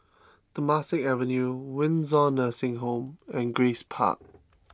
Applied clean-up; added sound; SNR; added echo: none; none; none; none.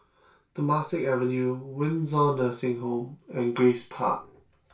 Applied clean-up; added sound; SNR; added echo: none; none; none; reverberation time 0.3 s.